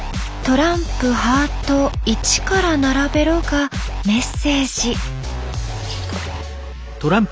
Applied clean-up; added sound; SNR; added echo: none; none; none; none.